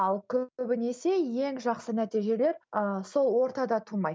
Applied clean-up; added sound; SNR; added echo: none; none; none; none.